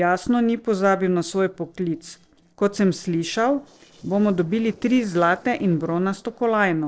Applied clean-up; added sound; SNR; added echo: neural separator model SepFormer DNS4.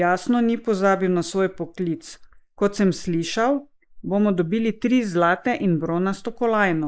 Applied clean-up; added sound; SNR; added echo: neural mask model Resemble Enhance denoiser.